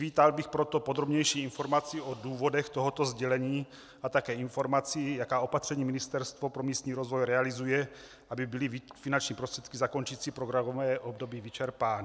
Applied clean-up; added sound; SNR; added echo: none; none; none; none.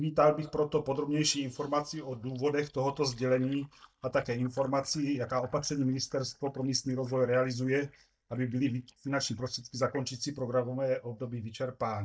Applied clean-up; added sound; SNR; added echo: neural mask model DeepFilterNet 3.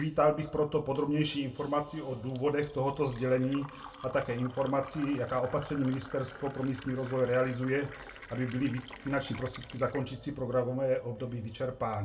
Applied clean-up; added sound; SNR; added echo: none; Fill (with liquid); 18 dB; reverberation time 0.2 s.